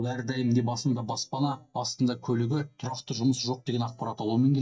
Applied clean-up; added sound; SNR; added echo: neural mask model DeepFilterNet 3.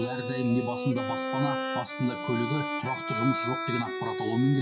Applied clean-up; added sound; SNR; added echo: classical method WPE with log-MMSE.